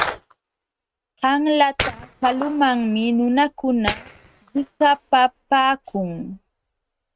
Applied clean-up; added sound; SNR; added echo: neural mask model RNNoise.